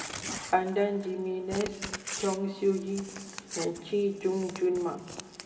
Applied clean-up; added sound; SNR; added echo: none; Crumpling, crinkling / Tearing; 11 dB; reverberation time 2.1 s.